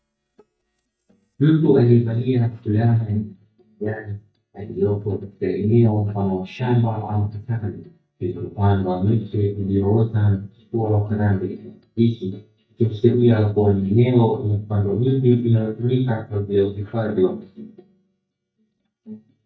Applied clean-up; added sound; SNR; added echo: neural mask model DeepFilterNet 3.